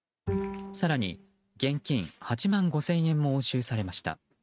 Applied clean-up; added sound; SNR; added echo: neural mask model RNNoise.